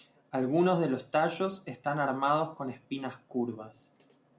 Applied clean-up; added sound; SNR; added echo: none; none; none; none.